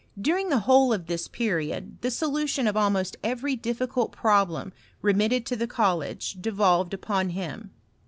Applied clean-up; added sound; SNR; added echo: none; none; none; none.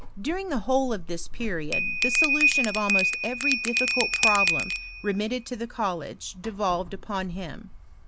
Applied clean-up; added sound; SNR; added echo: none; Bell; -2 dB; none.